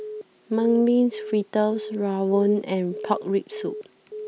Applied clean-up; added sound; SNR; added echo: none; Telephone; 13 dB; none.